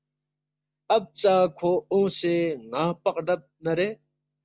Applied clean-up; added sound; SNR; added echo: none; none; none; none.